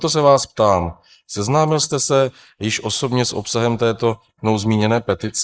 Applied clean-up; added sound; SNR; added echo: neural mask model Resemble Enhance denoiser.